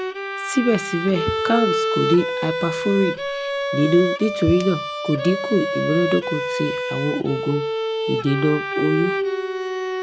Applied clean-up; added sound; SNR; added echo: none; Bowed string instrument; 2 dB; none.